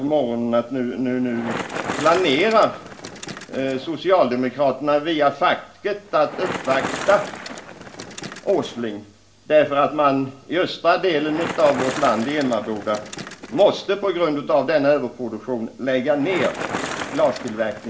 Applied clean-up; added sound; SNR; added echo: none; Bicycle; 12 dB; reverberation time 0.4 s.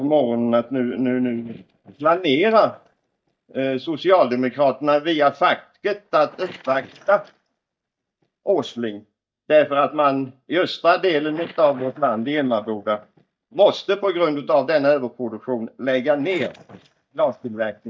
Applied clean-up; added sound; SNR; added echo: neural mask model DeepFilterNet 3.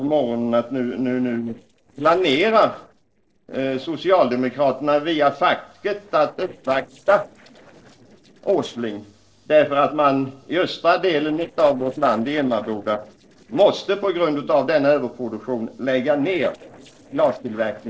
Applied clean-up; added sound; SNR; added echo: neural separator model SepFormer DNS4.